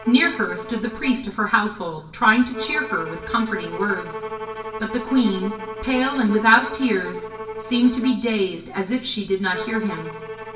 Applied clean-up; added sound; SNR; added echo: none; Bowed string instrument; 11 dB; reverberation time 0.9 s.